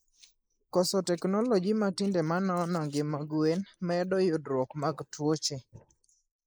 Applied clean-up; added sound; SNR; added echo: neural mask model Resemble Enhance denoiser.